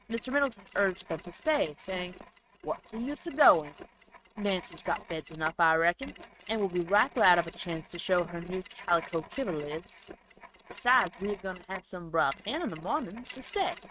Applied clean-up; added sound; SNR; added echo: neural mask model RNNoise.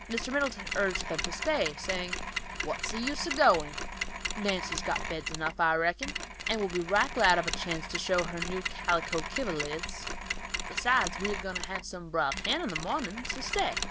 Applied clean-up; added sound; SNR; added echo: none; Mechanisms; 5 dB; none.